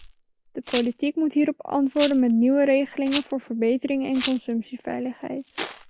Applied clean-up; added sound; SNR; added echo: none; Rattle; 15 dB; none.